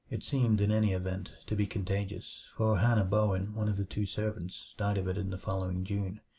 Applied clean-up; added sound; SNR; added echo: none; none; none; none.